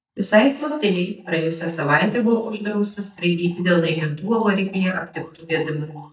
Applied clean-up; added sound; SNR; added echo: neural mask model DeepFilterNet 3.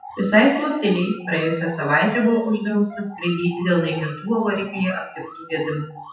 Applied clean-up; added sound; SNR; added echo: classical method WPE with log-MMSE.